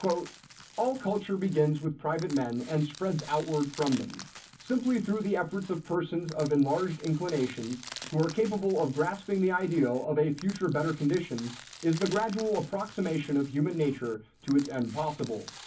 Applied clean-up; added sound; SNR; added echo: none; Crushing; 19 dB; reverberation time 0.3 s.